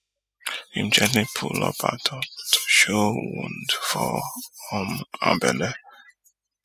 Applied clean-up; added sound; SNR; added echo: classical method spectral subtraction.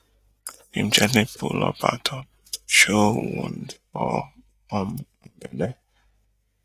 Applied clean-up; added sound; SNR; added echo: neural mask model DeepFilterNet 3.